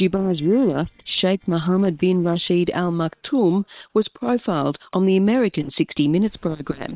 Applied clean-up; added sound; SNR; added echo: neural separator model SepFormer WHAM!.